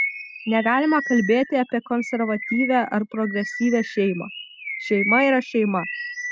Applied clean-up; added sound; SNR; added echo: none; Bird vocalization, bird call, bird song; 8 dB; none.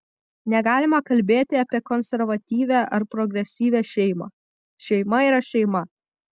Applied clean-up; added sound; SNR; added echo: none; none; none; none.